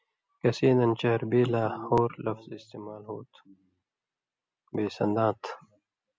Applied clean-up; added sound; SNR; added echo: none; none; none; none.